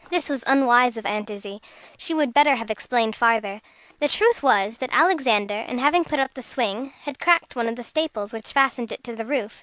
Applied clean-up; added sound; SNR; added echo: none; none; none; none.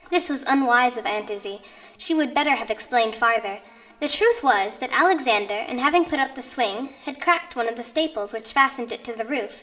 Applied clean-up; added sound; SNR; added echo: none; none; none; reverberation time 2.4 s.